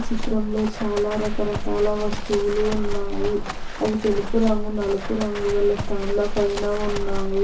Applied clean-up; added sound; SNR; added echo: none; Livestock, farm animals, working animals; 1 dB; reverberation time 0.4 s.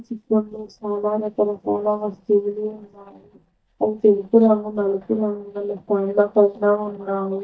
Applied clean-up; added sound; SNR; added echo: neural mask model DeepFilterNet 3.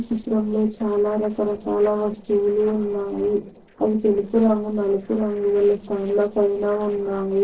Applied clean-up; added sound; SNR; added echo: neural separator model SepFormer DNS4.